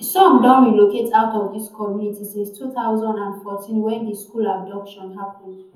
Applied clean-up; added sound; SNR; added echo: none; none; none; reverberation time 0.7 s.